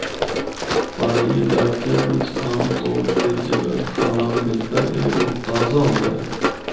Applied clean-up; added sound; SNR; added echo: none; Run; 2 dB; reverberation time 0.9 s.